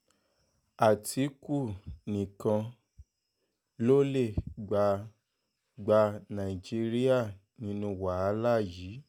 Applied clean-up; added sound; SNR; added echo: none; none; none; none.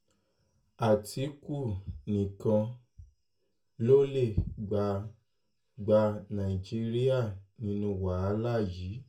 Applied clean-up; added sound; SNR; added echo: none; none; none; reverberation time 0.2 s.